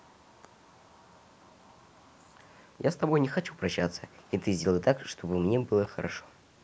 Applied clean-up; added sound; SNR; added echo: none; none; none; none.